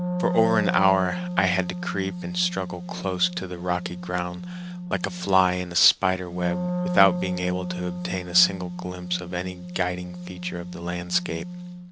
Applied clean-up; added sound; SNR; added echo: none; Wind instrument, woodwind instrument; 5 dB; none.